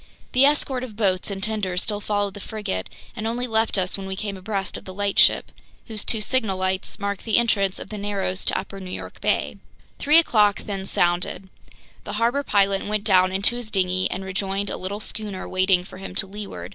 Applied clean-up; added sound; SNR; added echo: none; none; none; none.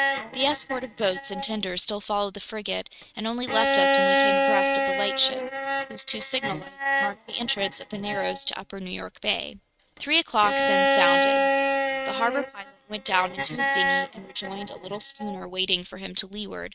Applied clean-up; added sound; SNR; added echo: neural mask model RNNoise.